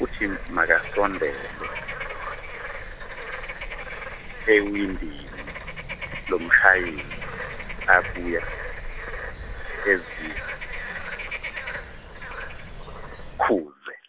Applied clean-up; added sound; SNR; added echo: none; Bird / Frog; 7 dB; none.